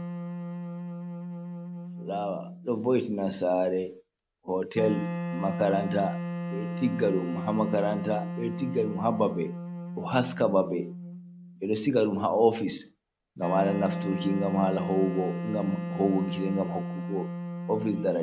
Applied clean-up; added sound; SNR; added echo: none; Wind instrument, woodwind instrument; 6 dB; none.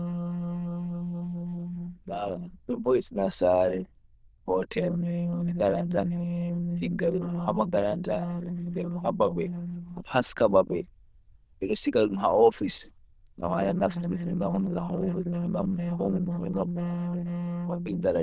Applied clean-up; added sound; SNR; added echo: neural diffusion model UNIVERSE++.